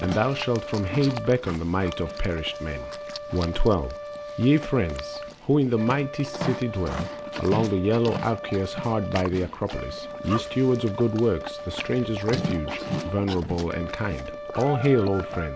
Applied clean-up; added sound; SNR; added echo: none; Livestock, farm animals, working animals + Brass instrument; 8 dB; none.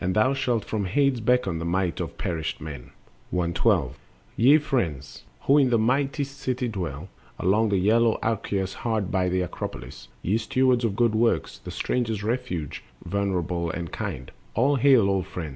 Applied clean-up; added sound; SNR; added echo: none; none; none; none.